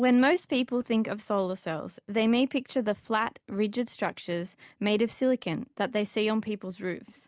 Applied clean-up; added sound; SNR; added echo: none; none; none; none.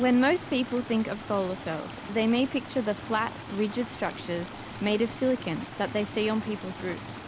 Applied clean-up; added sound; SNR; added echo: none; Stream; 12 dB; none.